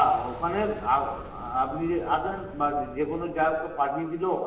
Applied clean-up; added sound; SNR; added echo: none; Boom; 17 dB; reverberation time 1.0 s.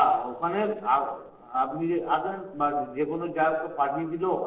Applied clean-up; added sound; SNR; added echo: neural separator model SepFormer DNS4.